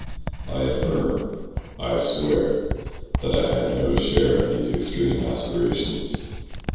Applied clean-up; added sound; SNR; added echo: none; Writing; 6 dB; reverberation time 1.2 s.